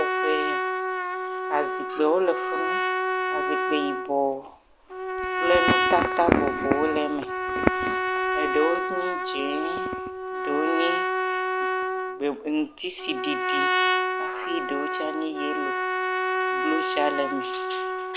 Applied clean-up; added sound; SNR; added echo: none; Trumpet; -1 dB; none.